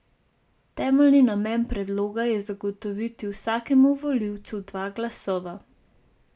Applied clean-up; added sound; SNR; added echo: none; none; none; none.